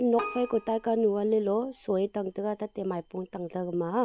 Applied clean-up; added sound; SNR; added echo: none; Keyboard (musical); 15 dB; none.